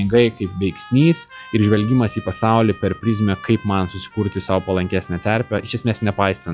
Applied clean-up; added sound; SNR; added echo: classical method log-MMSE.